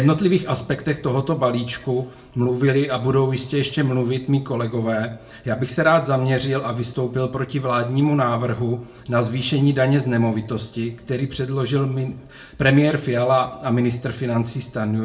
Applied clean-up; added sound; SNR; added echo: none; none; none; reverberation time 0.3 s.